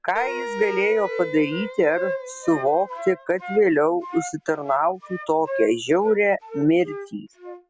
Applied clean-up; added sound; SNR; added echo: none; Wind instrument, woodwind instrument + Wind instrument, woodwind instrument; 10 dB; none.